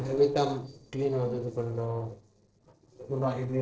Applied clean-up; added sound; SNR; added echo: neural separator model SepFormer DNS4.